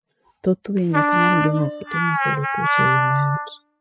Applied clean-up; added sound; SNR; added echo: classical method spectral subtraction.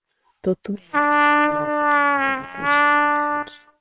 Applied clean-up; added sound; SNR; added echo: neural separator model SepFormer WHAM!.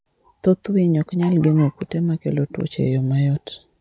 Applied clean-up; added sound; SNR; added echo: none; none; none; none.